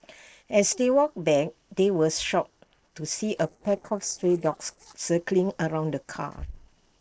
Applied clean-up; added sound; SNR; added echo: neural separator model SepFormer DNS4.